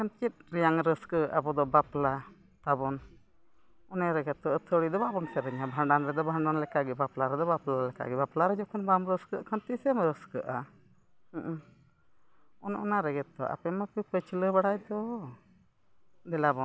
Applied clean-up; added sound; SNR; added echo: none; none; none; none.